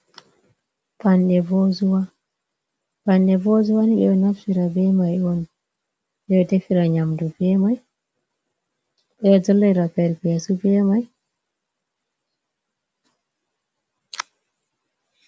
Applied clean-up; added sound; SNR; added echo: none; none; none; none.